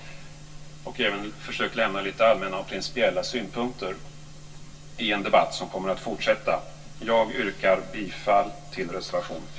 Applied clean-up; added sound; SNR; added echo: none; none; none; reverberation time 0.2 s.